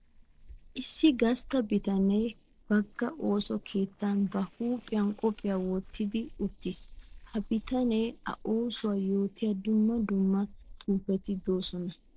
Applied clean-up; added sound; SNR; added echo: neural separator model SepFormer DNS4.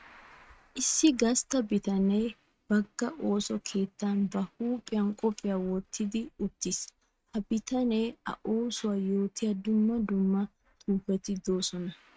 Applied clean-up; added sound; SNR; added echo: neural mask model RNNoise.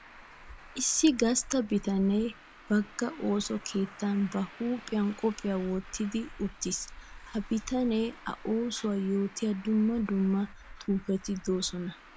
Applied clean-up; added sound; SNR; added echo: none; Traffic noise, roadway noise; 18 dB; none.